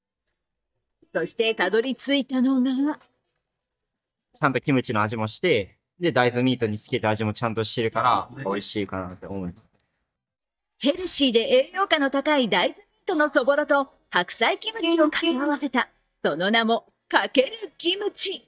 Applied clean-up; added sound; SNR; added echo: neural mask model DeepFilterNet 3.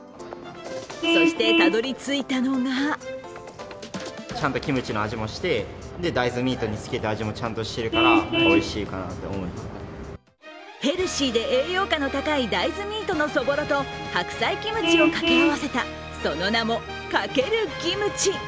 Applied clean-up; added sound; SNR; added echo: none; Vehicle horn, car horn, honking; 3 dB; none.